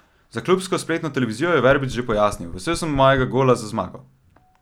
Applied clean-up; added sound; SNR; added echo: none; Knock; 15 dB; none.